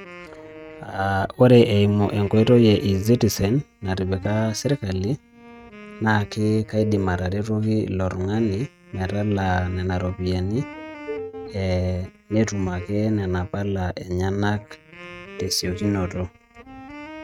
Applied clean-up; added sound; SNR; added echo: neural mask model RNNoise.